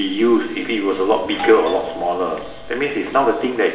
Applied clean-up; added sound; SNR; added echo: none; Doorbell; 15 dB; reverberation time 0.8 s.